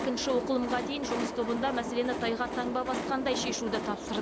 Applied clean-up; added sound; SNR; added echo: none; Train; 4 dB; none.